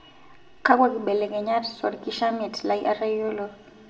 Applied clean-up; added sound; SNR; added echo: none; none; none; reverberation time 1.2 s.